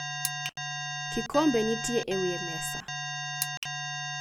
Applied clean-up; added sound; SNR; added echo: none; Alarm; 3 dB; none.